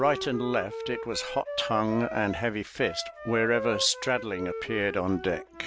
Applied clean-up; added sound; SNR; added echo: none; Wind instrument, woodwind instrument; 9 dB; none.